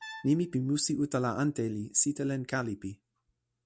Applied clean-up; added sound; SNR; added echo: none; Brass instrument; 19 dB; none.